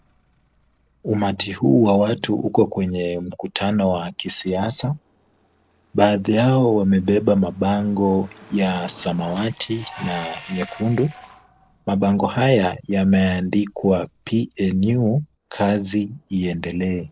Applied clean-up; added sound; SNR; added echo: neural separator model SepFormer DNS4.